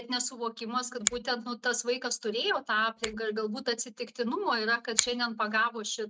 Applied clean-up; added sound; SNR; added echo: neural mask model RNNoise.